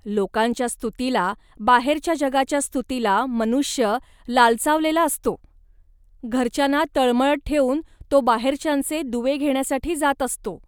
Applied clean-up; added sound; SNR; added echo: none; none; none; none.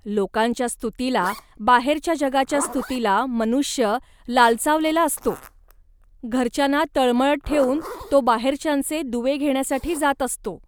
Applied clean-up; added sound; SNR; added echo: none; Zipper (clothing); 19 dB; none.